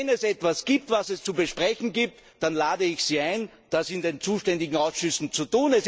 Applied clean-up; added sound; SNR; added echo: none; none; none; none.